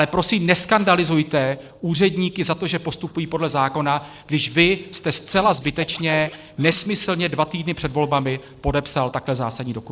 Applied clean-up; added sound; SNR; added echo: neural separator model SepFormer DNS4.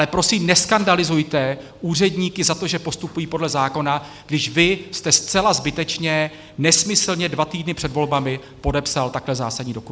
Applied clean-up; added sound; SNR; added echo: none; none; none; none.